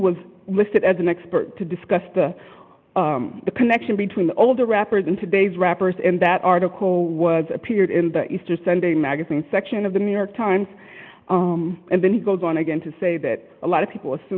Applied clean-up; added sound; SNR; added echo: none; none; none; none.